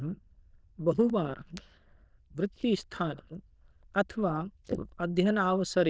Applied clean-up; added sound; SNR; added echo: neural diffusion model UNIVERSE++.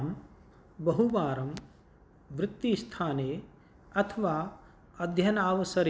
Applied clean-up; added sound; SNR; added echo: none; none; none; none.